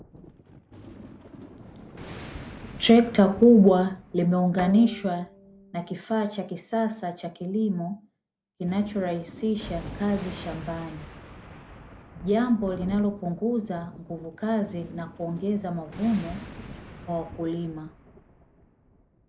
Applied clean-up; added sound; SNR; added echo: none; Thunder + Bowed string instrument; 17 dB; none.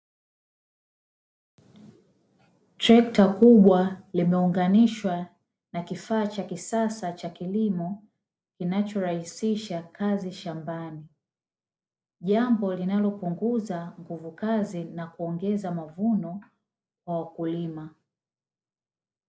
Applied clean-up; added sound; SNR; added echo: none; none; none; none.